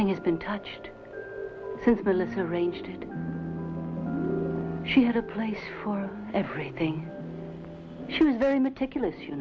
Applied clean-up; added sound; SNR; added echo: none; none; none; none.